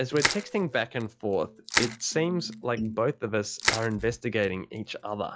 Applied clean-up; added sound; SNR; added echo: classical method log-MMSE.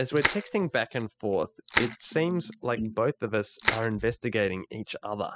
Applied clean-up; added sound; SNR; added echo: classical method spectral subtraction.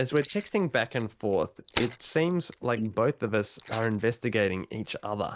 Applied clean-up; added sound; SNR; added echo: neural mask model Resemble Enhance denoiser.